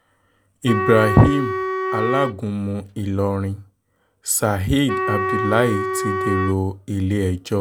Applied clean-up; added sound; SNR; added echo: none; Wind instrument, woodwind instrument; 4 dB; none.